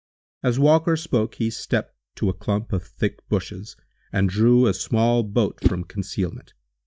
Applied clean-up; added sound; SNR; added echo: neural mask model DeepFilterNet 3.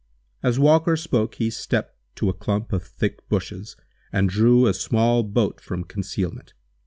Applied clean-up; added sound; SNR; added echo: none; none; none; none.